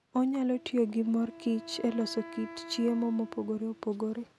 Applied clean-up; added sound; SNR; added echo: none; Wind instrument, woodwind instrument; 17 dB; none.